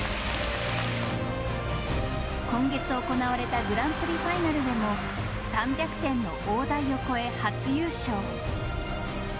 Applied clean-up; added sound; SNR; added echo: none; Car passing by; 14 dB; none.